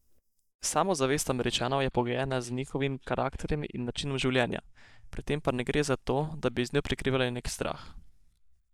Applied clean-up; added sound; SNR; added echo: neural mask model DeepFilterNet 3.